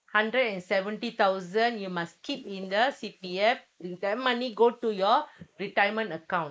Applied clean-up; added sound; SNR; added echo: neural mask model Resemble Enhance denoiser.